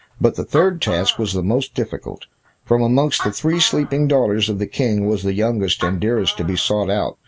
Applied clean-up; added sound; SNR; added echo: none; Animal; 17 dB; none.